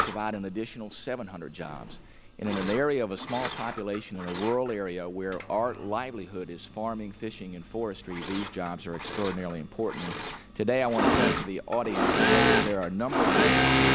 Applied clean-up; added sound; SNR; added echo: none; Engine / Mechanisms; -1 dB; none.